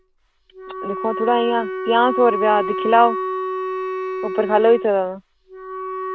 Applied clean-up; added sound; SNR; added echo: none; Wind instrument, woodwind instrument; 6 dB; none.